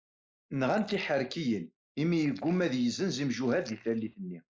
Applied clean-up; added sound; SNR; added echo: neural mask model Resemble Enhance denoiser.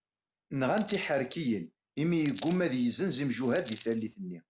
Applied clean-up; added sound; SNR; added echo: none; Coin (dropping); 7 dB; none.